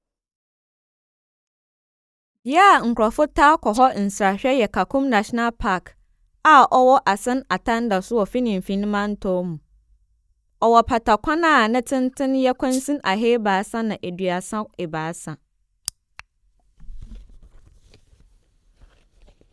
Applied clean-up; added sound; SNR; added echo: neural mask model DeepFilterNet 3.